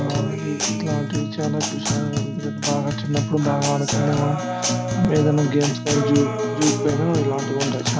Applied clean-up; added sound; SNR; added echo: none; Acoustic guitar; 1 dB; none.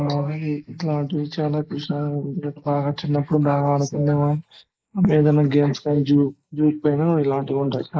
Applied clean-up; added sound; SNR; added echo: neural mask model Resemble Enhance denoiser.